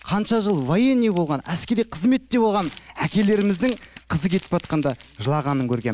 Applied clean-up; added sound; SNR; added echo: none; Crumpling, crinkling; 20 dB; none.